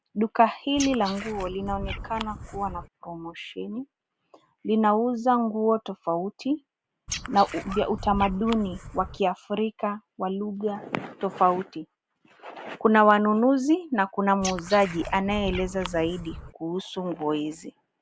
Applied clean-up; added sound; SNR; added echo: none; Frog; 10 dB; none.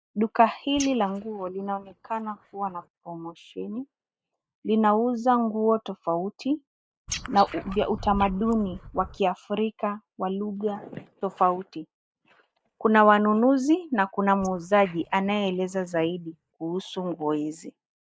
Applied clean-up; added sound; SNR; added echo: neural mask model DeepFilterNet 3.